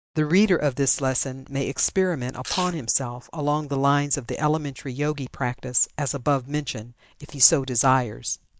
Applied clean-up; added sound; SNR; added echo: neural mask model DeepFilterNet 3.